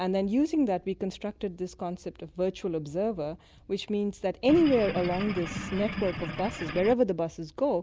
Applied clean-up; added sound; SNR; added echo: none; Engine / Boat, Water vehicle; 7 dB; none.